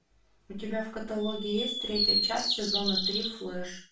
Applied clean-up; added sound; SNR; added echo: none; Bird vocalization, bird call, bird song; -2 dB; reverberation time 0.3 s.